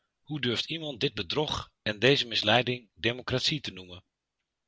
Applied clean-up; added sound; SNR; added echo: none; none; none; none.